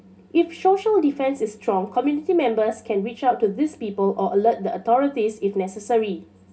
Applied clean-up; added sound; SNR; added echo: none; none; none; reverberation time 0.3 s.